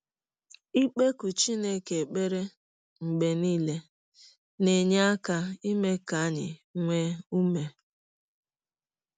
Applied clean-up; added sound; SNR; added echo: none; none; none; none.